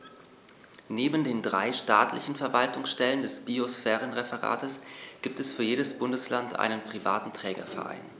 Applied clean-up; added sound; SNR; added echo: none; none; none; none.